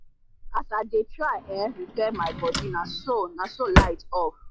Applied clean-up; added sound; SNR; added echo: classical method log-MMSE.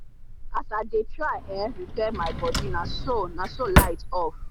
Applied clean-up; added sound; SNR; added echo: none; Drawer open or close; -2 dB; none.